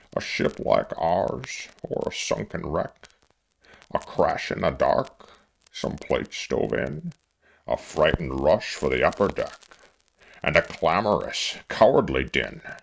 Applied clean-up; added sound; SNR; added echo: neural mask model RNNoise.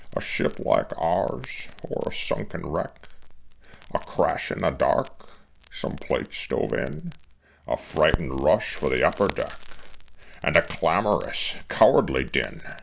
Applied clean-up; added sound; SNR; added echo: none; Crackle; 11 dB; none.